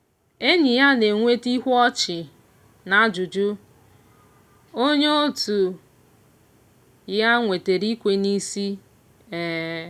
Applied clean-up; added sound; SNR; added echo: none; none; none; none.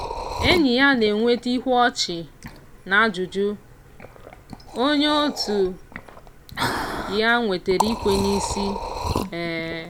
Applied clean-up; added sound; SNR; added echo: none; Liquid; 8 dB; none.